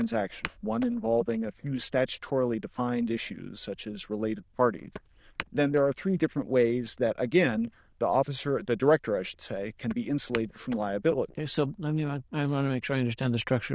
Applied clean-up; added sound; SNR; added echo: neural diffusion model UNIVERSE++.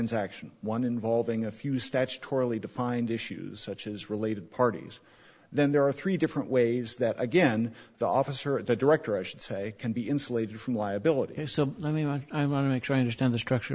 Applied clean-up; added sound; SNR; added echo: none; none; none; none.